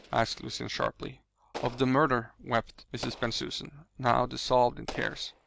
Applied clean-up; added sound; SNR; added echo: none; Explosion; 18 dB; none.